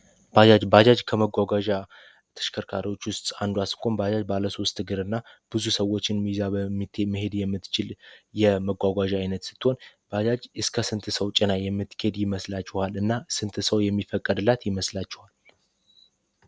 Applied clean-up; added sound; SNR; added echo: none; none; none; none.